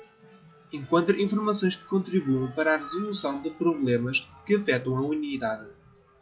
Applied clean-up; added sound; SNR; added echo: classical method log-MMSE.